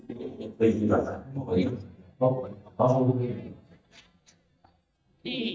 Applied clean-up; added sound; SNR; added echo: neural mask model DeepFilterNet 3.